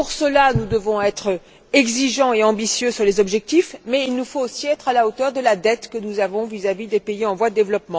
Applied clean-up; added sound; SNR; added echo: none; none; none; none.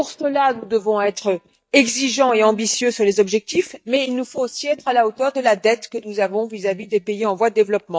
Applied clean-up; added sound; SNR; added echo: neural mask model DeepFilterNet 3.